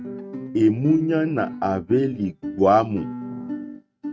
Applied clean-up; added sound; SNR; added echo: neural mask model RNNoise.